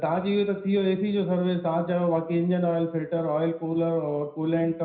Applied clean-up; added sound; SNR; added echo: none; none; none; reverberation time 0.5 s.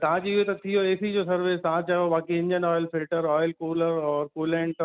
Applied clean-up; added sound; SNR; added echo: none; none; none; none.